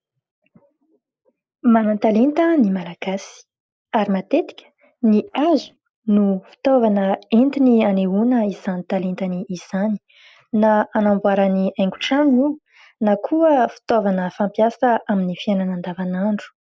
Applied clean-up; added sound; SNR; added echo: neural mask model Resemble Enhance denoiser.